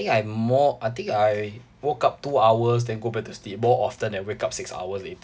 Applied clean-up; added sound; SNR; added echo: none; none; none; none.